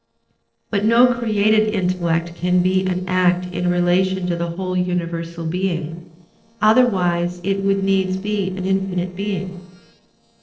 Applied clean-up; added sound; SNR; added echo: neural separator model SepFormer DNS4.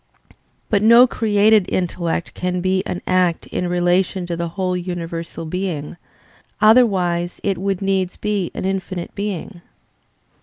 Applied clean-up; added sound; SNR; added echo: none; none; none; none.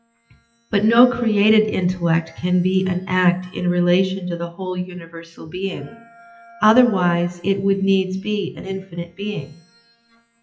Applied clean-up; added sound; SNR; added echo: classical method WPE with log-MMSE.